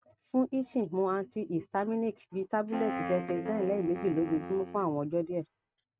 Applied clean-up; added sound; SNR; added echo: neural mask model RNNoise.